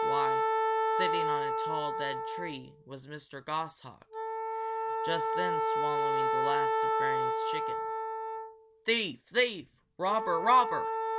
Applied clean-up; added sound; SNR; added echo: none; Wind instrument, woodwind instrument; -3 dB; none.